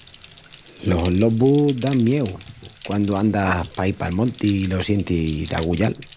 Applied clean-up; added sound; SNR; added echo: none; Bathtub (filling or washing); 17 dB; none.